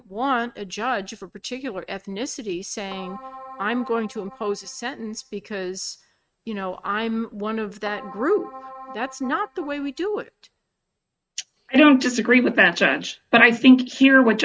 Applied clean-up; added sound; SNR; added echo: neural mask model RNNoise.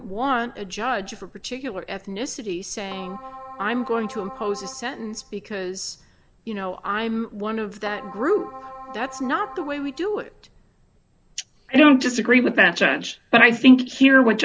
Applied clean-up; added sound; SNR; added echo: none; Keyboard (musical); 17 dB; none.